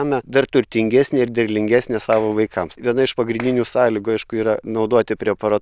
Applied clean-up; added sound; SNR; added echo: neural diffusion model UNIVERSE++.